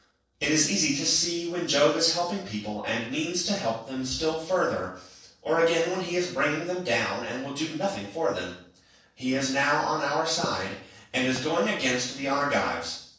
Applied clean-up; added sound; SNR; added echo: neural separator model SepFormer DNS4.